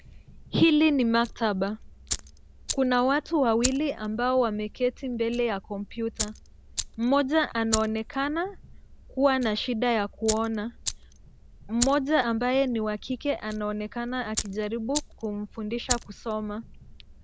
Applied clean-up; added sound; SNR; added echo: none; Fire; 11 dB; none.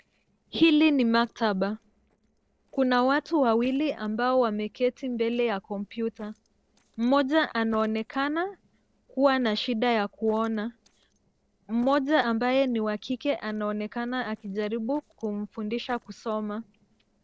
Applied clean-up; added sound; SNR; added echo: neural separator model SepFormer DNS4.